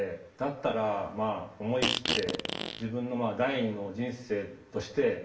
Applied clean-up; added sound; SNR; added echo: none; Fart; 0 dB; reverberation time 0.7 s.